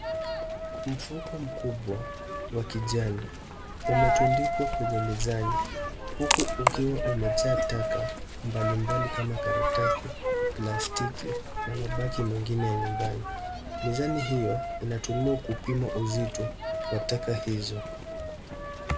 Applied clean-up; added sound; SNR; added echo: none; Coin (dropping); -1 dB; none.